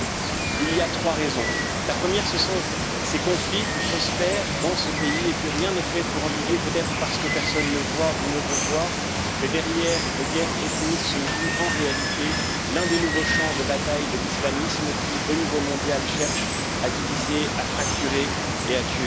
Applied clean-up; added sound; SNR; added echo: none; Water; -2 dB; none.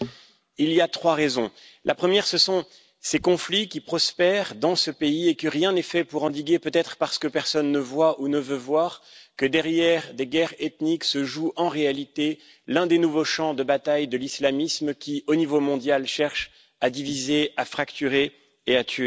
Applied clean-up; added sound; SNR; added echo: none; none; none; none.